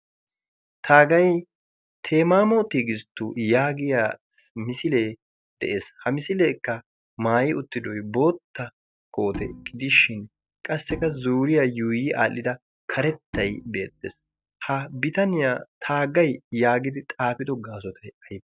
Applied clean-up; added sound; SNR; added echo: none; Bowed string instrument; 16 dB; none.